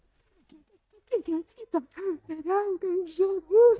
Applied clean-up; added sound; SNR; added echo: neural mask model DeepFilterNet 3.